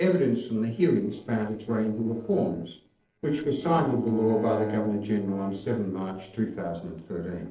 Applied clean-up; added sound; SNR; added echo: neural separator model SepFormer DNS4.